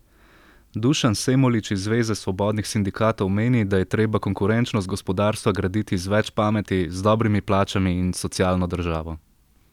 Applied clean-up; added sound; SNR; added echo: none; none; none; none.